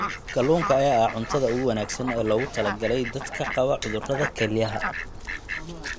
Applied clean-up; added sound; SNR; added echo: none; Fowl; 8 dB; none.